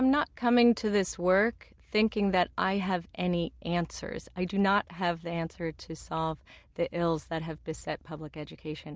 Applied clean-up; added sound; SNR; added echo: none; none; none; none.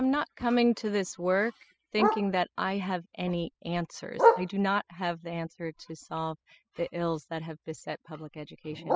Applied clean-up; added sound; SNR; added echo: classical method spectral subtraction.